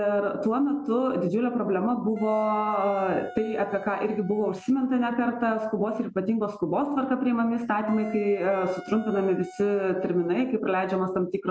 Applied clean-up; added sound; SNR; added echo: none; Wind instrument, woodwind instrument; 18 dB; none.